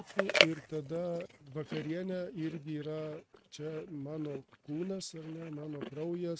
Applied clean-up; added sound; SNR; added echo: neural mask model RNNoise.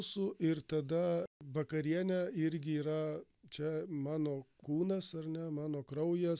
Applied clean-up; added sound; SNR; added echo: none; none; none; none.